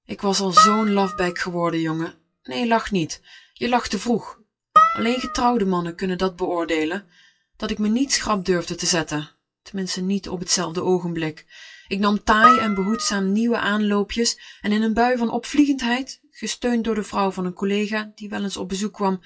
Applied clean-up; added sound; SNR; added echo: classical method WPE with log-MMSE.